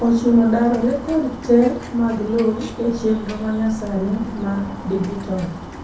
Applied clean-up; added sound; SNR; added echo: none; Bird; 14 dB; reverberation time 0.6 s.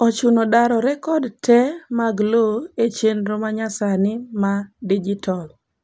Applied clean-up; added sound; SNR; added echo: none; none; none; none.